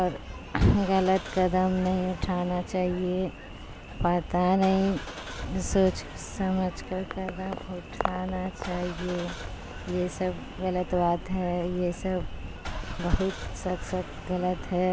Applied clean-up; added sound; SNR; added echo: none; Engine starting / Car; 12 dB; none.